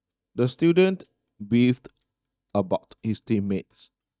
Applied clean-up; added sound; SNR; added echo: neural mask model DeepFilterNet 3.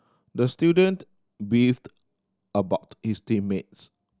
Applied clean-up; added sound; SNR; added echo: none; none; none; none.